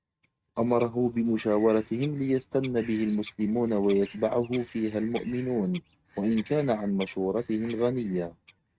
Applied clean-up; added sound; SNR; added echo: neural mask model RNNoise.